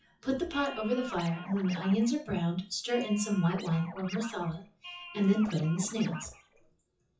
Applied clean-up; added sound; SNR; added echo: classical method WPE with log-MMSE.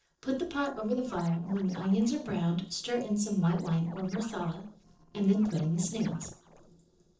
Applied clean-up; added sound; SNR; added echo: neural separator model SepFormer DNS4.